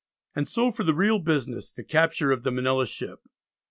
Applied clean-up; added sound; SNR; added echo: none; none; none; none.